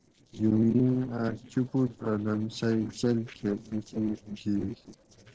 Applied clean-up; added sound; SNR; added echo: neural separator model SepFormer DNS4.